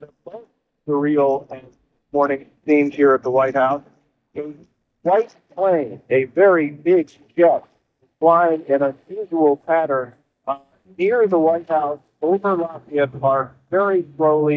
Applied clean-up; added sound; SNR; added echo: neural mask model DeepFilterNet 3.